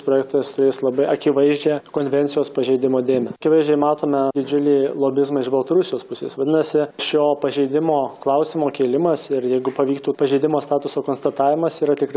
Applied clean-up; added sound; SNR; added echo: none; none; none; none.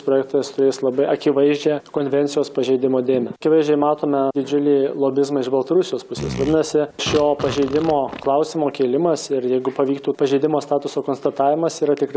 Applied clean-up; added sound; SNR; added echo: none; Fart; 12 dB; none.